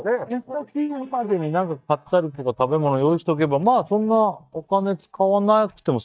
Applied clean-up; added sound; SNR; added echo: neural mask model DeepFilterNet 3.